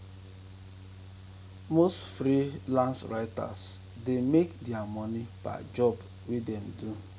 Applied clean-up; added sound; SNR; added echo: none; Mechanical fan; 15 dB; none.